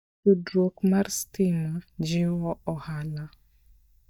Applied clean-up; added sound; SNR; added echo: neural mask model DeepFilterNet 3.